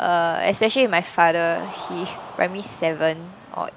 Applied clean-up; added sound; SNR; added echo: none; Cheering; 17 dB; none.